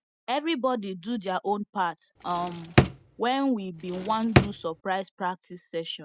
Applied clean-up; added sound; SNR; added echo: none; Drawer open or close; -3 dB; none.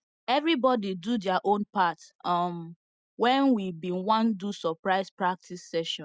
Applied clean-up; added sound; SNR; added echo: none; none; none; none.